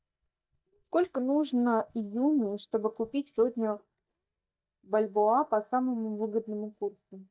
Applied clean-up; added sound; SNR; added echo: neural mask model DeepFilterNet 3.